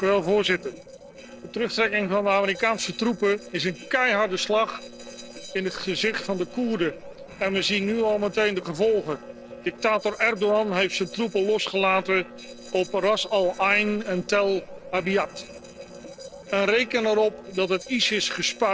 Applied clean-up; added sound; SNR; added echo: neural separator model SepFormer DNS4.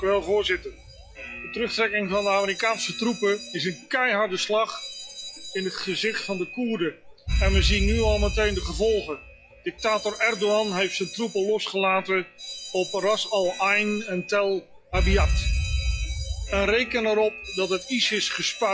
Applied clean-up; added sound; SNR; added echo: classical method log-MMSE.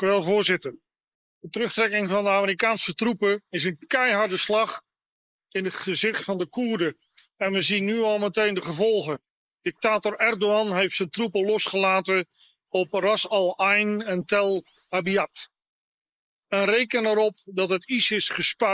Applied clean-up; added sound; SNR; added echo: neural mask model Resemble Enhance denoiser.